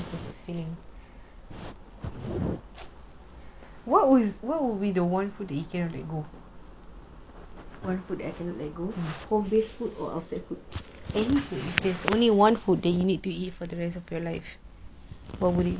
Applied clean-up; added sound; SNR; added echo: none; Crackle; 18 dB; none.